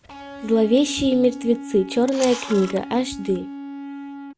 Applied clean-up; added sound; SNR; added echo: none; Camera + Electric guitar; 12 dB; none.